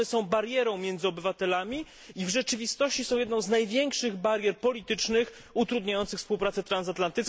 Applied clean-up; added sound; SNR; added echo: none; none; none; none.